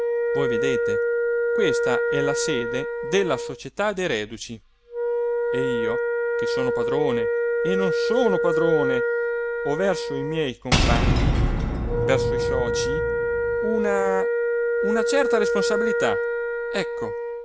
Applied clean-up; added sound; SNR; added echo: none; Shatter / Boom + Wind instrument, woodwind instrument; -4 dB; none.